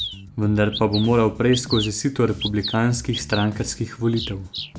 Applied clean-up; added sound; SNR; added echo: none; Bird vocalization, bird call, bird song + Bass guitar; 11 dB; none.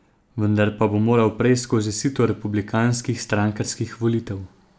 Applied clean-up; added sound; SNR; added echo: none; none; none; none.